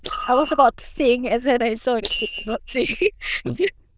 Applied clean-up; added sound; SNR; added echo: neural diffusion model UNIVERSE++.